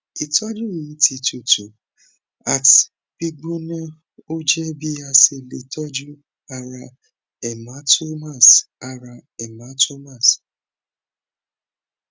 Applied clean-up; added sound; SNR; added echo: none; none; none; none.